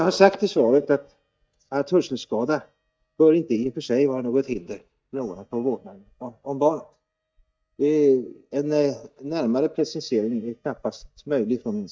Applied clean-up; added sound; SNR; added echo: neural mask model DeepFilterNet 3.